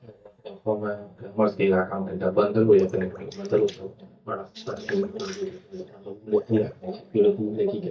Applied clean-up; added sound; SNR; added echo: neural mask model DeepFilterNet 3.